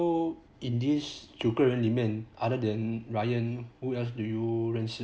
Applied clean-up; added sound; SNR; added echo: none; none; none; none.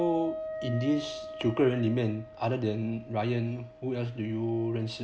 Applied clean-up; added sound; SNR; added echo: none; Wind instrument, woodwind instrument; 12 dB; none.